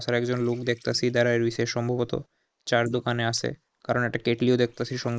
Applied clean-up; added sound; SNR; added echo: neural mask model Resemble Enhance denoiser.